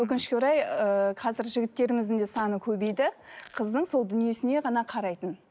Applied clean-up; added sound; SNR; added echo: neural mask model Resemble Enhance denoiser.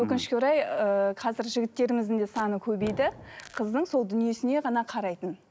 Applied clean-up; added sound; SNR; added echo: none; Explosion; 19 dB; none.